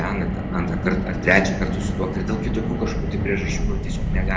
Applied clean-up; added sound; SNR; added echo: none; Car; -1 dB; reverberation time 0.7 s.